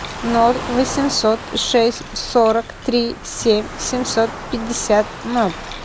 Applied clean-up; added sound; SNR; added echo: none; Waves, surf; 12 dB; none.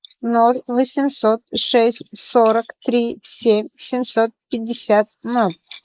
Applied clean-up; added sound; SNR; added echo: neural mask model Resemble Enhance denoiser.